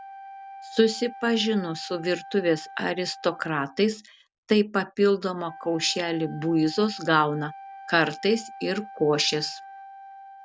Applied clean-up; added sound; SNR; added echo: none; Wind instrument, woodwind instrument; 17 dB; none.